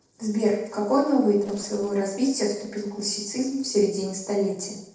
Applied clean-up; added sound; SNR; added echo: neural separator model SepFormer DNS4.